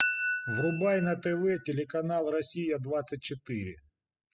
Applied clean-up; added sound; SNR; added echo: classical method spectral subtraction.